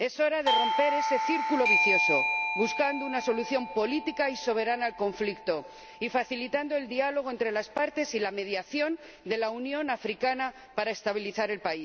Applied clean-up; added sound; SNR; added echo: none; Doorbell; 3 dB; none.